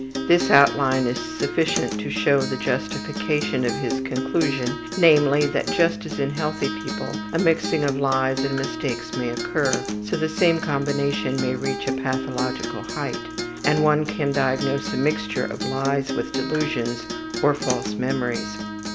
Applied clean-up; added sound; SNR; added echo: none; Acoustic guitar; 5 dB; none.